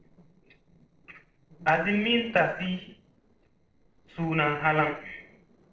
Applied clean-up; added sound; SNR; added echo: neural separator model SepFormer DNS4.